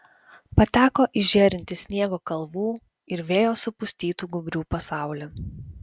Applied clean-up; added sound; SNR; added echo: none; none; none; none.